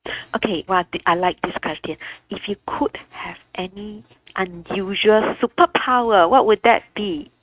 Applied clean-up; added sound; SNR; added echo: neural mask model RNNoise.